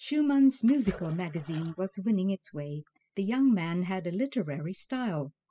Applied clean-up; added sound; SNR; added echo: classical method spectral subtraction.